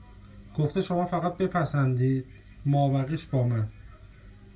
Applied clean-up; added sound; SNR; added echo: none; none; none; reverberation time 0.1 s.